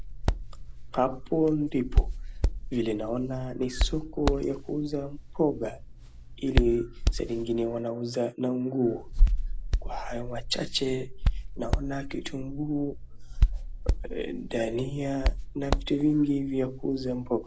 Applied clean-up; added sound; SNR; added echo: none; Hands; -1 dB; none.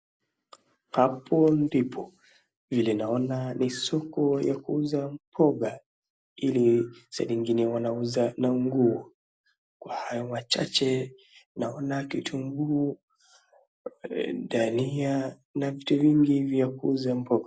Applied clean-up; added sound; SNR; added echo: none; none; none; none.